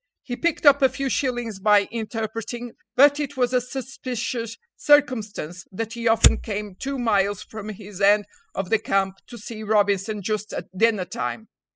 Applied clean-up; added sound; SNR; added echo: classical method spectral subtraction.